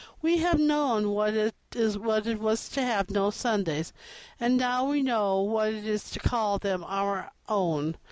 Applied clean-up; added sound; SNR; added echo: none; none; none; none.